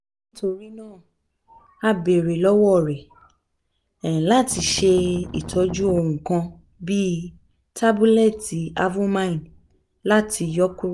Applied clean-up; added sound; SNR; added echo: none; Strum; 10 dB; none.